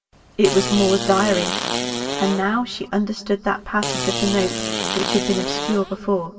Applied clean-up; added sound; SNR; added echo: none; Fart; 4 dB; reverberation time 2.7 s.